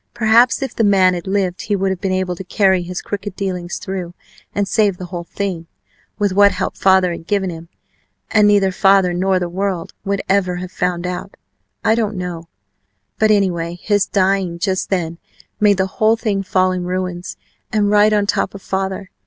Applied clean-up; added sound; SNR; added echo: none; none; none; none.